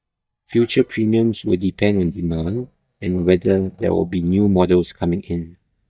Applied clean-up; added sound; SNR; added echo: neural mask model DeepFilterNet 3.